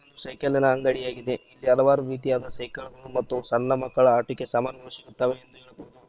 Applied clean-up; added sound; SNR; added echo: neural separator model SepFormer WHAM!.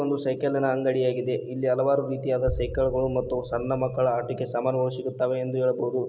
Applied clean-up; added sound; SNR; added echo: none; Boom; 13 dB; none.